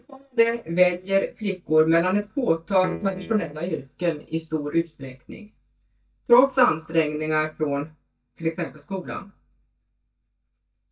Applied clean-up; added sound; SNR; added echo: neural mask model DeepFilterNet 3.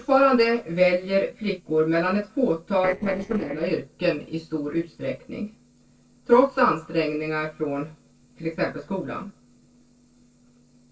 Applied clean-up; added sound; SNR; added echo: neural separator model SepFormer DNS4.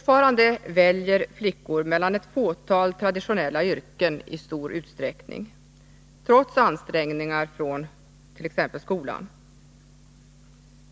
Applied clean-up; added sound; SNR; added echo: none; none; none; none.